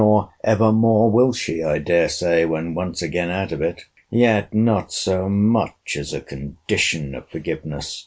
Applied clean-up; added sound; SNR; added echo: none; none; none; none.